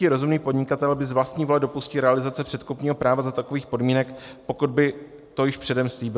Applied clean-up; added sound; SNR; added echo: none; none; none; none.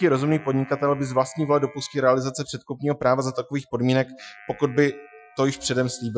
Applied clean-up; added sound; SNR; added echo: classical method Wiener filter.